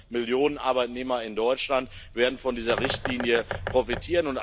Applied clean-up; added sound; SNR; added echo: none; Bird; 10 dB; none.